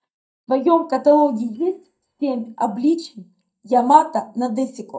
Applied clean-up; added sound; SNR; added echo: neural mask model DeepFilterNet 3.